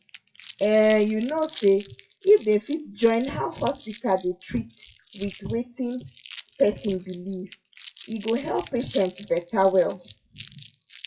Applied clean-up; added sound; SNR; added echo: classical method WPE with log-MMSE.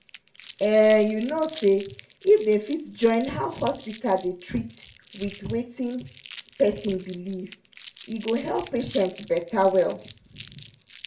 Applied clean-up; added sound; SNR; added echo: none; Crumpling, crinkling; 12 dB; reverberation time 0.3 s.